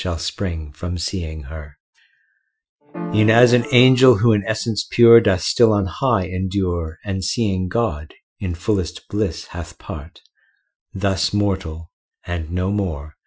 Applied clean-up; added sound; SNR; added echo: classical method Wiener filter.